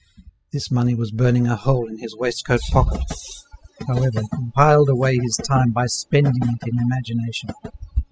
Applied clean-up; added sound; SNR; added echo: classical method spectral subtraction.